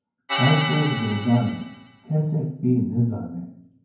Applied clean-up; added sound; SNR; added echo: none; Organ; 6 dB; reverberation time 0.9 s.